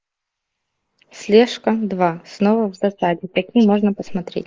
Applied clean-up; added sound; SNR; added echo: neural mask model Resemble Enhance denoiser.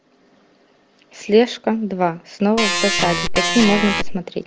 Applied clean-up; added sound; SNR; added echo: none; Organ; -1 dB; none.